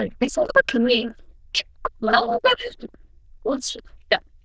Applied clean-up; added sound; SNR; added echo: neural diffusion model UNIVERSE++.